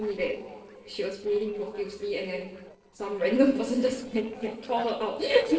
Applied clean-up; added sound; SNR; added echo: neural separator model SepFormer DNS4.